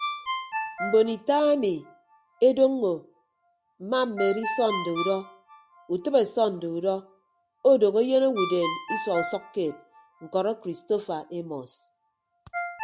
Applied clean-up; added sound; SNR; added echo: none; Ringtone; 10 dB; none.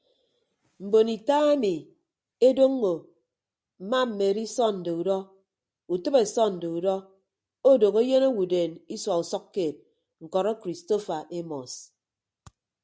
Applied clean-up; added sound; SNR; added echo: none; none; none; none.